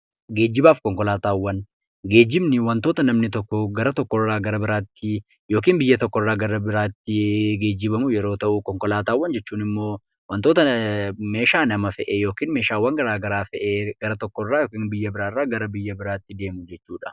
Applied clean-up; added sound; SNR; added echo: none; none; none; none.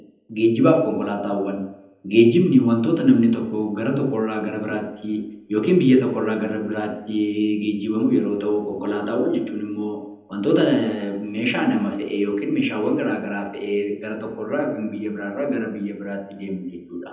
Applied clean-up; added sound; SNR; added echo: none; none; none; reverberation time 0.8 s.